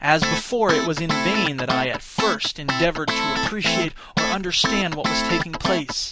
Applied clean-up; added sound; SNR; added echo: none; Guitar; 1 dB; none.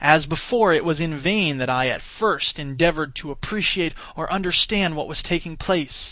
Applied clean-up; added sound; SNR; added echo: none; none; none; none.